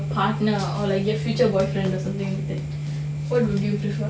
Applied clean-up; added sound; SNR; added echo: none; none; none; none.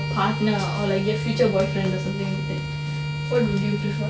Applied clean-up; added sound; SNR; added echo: none; Bowed string instrument; 13 dB; none.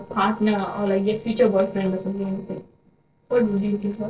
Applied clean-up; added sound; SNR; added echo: neural separator model SepFormer DNS4.